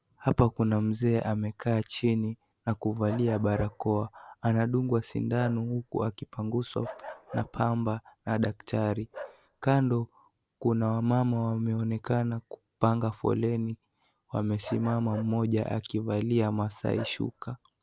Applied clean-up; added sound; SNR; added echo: none; Bark; 18 dB; none.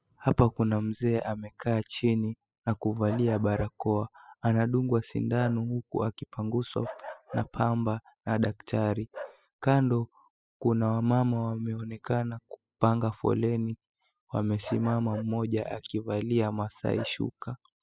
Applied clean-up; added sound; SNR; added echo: classical method spectral subtraction.